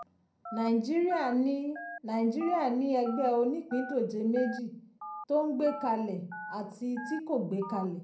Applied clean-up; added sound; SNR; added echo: none; Telephone; 14 dB; reverberation time 0.6 s.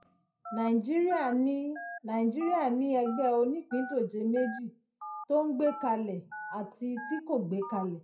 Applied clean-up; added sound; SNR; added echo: classical method WPE with log-MMSE.